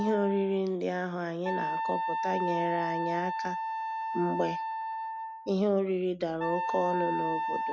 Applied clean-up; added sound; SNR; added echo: none; Wind instrument, woodwind instrument; 2 dB; none.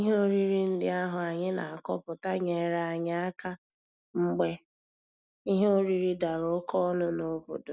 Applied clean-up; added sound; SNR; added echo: none; none; none; none.